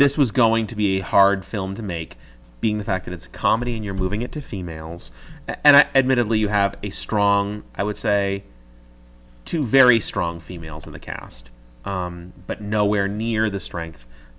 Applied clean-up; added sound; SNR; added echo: none; none; none; none.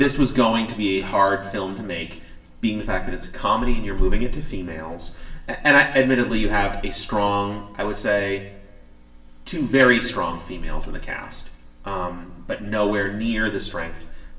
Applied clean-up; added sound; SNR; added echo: none; none; none; reverberation time 0.8 s.